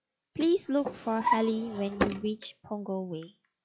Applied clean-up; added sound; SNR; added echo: classical method log-MMSE.